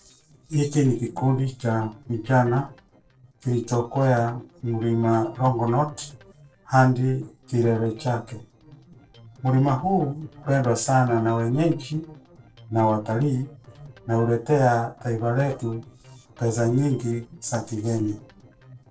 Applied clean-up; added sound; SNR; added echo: neural separator model SepFormer DNS4.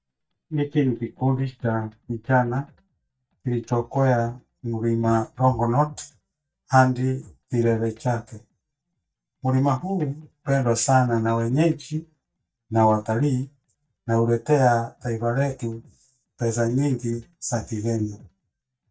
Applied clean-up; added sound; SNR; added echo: neural mask model DeepFilterNet 3.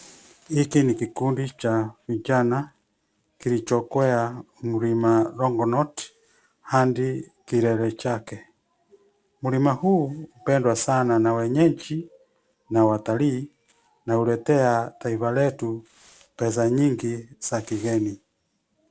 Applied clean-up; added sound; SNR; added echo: none; none; none; none.